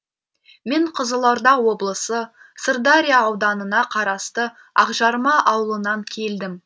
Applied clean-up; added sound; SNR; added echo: none; none; none; none.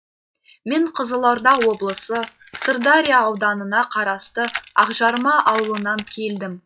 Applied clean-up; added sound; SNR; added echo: classical method log-MMSE.